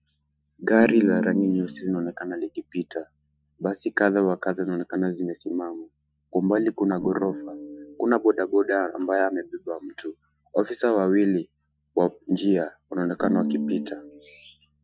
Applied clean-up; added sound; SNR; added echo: classical method Wiener filter.